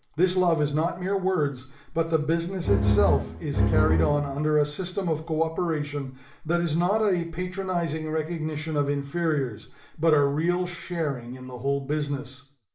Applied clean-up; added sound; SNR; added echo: none; Bowed string instrument; -2 dB; reverberation time 0.4 s.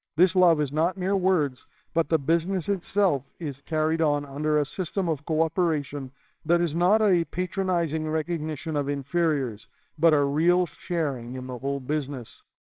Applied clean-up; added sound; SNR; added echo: neural separator model SepFormer WHAMR!.